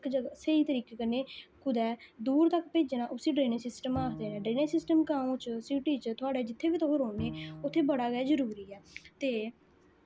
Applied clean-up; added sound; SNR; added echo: none; Bowed string instrument; 16 dB; none.